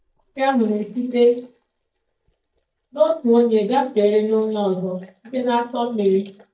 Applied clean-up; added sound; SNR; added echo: neural mask model DeepFilterNet 3.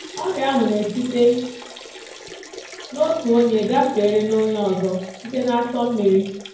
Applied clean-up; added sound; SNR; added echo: none; Liquid; 18 dB; reverberation time 0.9 s.